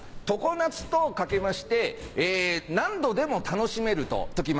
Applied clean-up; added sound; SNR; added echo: none; Subway, metro, underground; 13 dB; none.